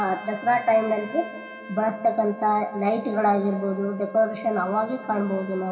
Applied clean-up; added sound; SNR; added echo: none; Trumpet; 17 dB; reverberation time 2.5 s.